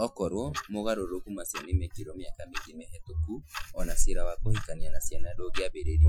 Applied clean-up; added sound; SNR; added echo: classical method Wiener filter.